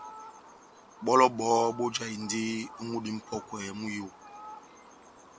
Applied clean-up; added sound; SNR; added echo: none; Fowl; 18 dB; none.